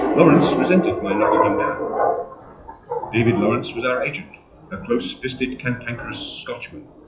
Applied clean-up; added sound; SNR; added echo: classical method WPE with log-MMSE.